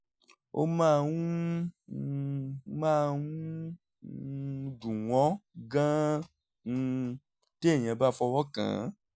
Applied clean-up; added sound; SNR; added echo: none; none; none; none.